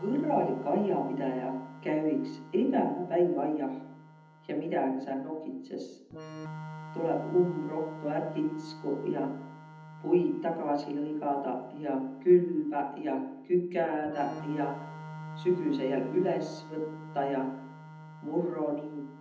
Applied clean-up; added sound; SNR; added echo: none; Organ; 15 dB; reverberation time 0.8 s.